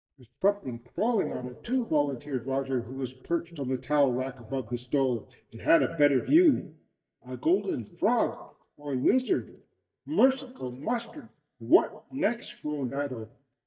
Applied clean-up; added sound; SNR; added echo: neural mask model DeepFilterNet 3.